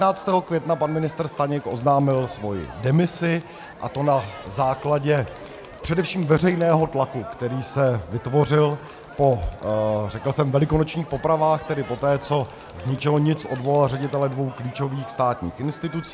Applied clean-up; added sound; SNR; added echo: none; Crowd; 18 dB; none.